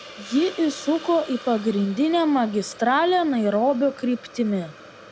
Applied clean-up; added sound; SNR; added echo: none; Hiss; 19 dB; none.